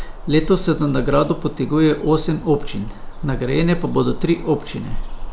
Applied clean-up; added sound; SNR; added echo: none; Bird vocalization, bird call, bird song; 7 dB; none.